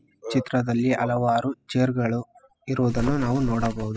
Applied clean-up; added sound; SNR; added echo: classical method spectral subtraction.